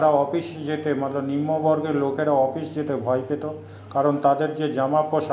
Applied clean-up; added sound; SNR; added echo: none; none; none; none.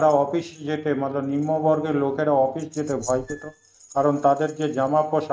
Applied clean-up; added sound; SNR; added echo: neural mask model RNNoise.